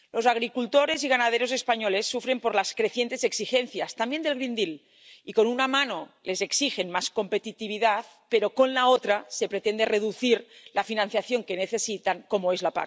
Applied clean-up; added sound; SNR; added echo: none; none; none; none.